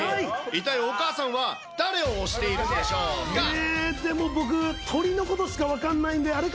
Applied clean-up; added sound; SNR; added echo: none; none; none; none.